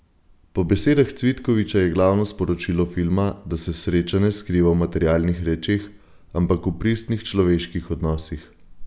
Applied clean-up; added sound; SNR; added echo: none; none; none; none.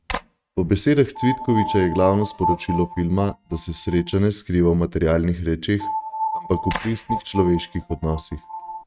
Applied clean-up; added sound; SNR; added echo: neural mask model RNNoise.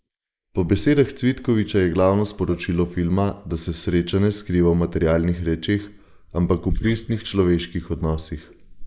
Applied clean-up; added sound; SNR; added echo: neural mask model Resemble Enhance denoiser.